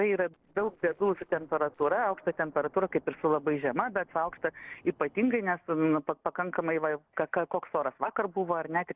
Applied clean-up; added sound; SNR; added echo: neural separator model SepFormer DNS4.